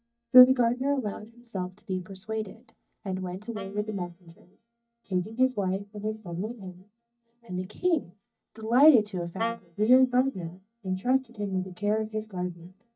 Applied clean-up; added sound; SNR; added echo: neural mask model DeepFilterNet 3.